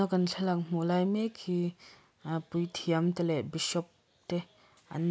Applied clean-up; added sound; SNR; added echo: none; none; none; none.